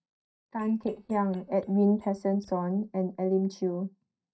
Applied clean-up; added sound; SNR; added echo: neural mask model DeepFilterNet 3.